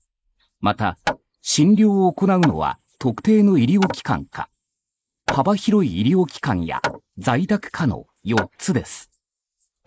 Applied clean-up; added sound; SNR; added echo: neural mask model Resemble Enhance denoiser.